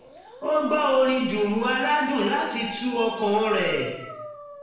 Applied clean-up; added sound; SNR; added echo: none; Dog; 17 dB; reverberation time 0.9 s.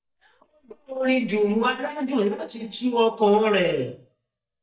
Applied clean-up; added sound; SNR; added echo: neural mask model DeepFilterNet 3.